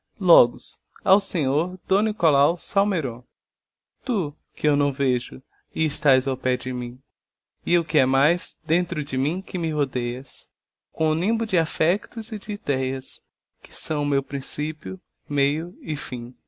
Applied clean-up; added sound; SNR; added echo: none; none; none; none.